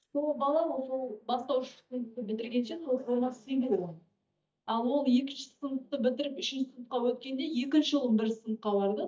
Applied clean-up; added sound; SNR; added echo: neural mask model DeepFilterNet 3.